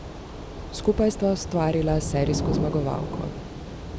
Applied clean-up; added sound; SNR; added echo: none; Thunder / Rain; 5 dB; none.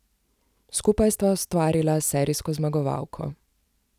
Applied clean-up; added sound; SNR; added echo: none; none; none; none.